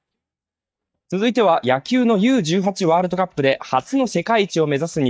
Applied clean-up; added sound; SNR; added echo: neural mask model DeepFilterNet 3.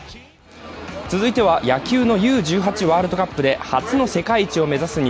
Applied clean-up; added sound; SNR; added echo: none; none; none; none.